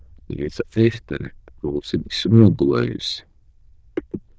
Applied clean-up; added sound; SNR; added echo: neural diffusion model UNIVERSE++.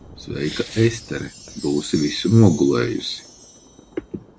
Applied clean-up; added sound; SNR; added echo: none; Wind chime + Fireworks; 18 dB; none.